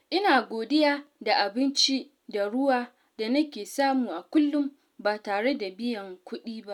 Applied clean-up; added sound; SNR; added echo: none; none; none; none.